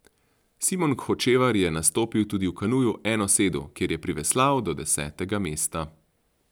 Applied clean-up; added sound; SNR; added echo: none; none; none; none.